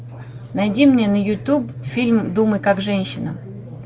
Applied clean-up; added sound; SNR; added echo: none; none; none; none.